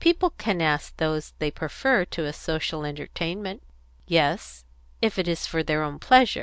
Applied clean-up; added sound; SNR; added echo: none; none; none; none.